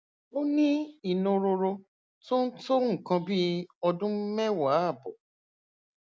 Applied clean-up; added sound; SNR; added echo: none; none; none; none.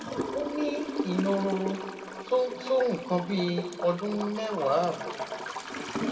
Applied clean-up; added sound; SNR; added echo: none; Toilet flush / Gurgling; 6 dB; reverberation time 1.9 s.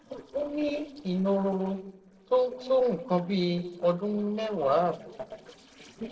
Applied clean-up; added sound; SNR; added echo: neural separator model SepFormer DNS4.